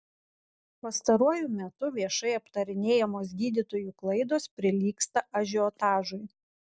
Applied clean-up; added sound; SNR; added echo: none; none; none; none.